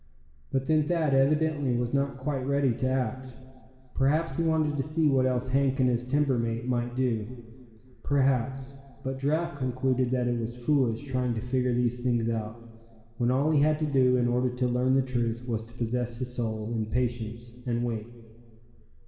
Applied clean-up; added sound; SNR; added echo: none; none; none; reverberation time 2.2 s.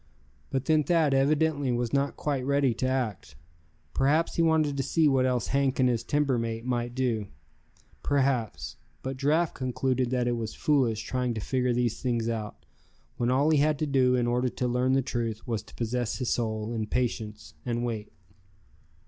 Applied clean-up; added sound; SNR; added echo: none; none; none; none.